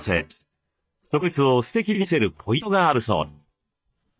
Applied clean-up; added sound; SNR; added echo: neural mask model DeepFilterNet 3.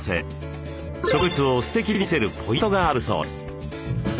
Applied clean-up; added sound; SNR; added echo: none; Piano; 16 dB; none.